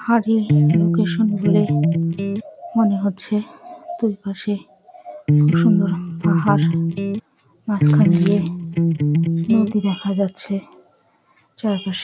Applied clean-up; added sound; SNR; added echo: none; Electric guitar; -5 dB; none.